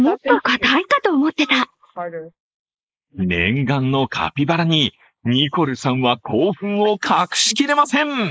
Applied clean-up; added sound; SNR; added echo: neural mask model Resemble Enhance denoiser.